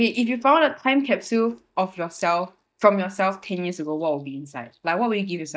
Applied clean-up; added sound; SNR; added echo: neural mask model DeepFilterNet 3.